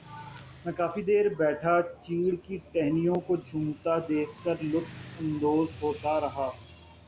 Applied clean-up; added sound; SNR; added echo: none; Motorcycle / Traffic noise, roadway noise; 19 dB; none.